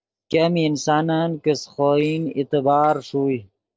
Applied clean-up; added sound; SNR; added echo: neural separator model SepFormer DNS4.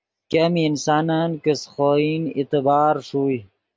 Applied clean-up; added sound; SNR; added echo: none; none; none; none.